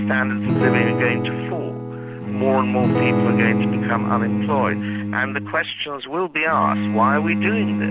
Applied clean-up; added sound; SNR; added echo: none; Acoustic guitar / Strum + Bowed string instrument; -2 dB; none.